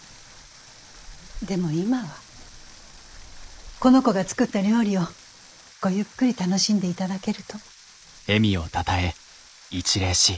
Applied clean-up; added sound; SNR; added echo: neural mask model Resemble Enhance denoiser.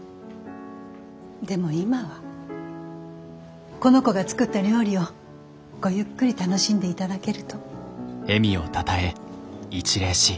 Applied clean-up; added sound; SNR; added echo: none; none; none; none.